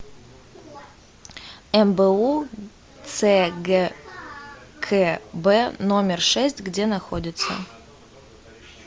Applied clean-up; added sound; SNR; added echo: none; none; none; none.